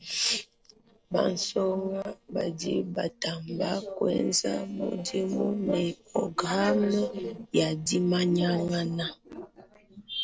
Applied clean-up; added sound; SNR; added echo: neural separator model SepFormer DNS4.